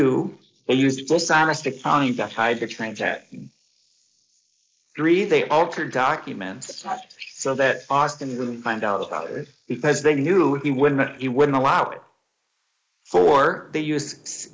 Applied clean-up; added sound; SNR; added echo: neural mask model Resemble Enhance denoiser.